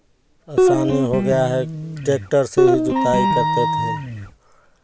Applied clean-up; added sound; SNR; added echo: none; Wind instrument, woodwind instrument + Guitar; -3 dB; none.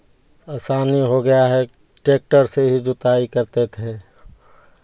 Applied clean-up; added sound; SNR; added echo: none; none; none; none.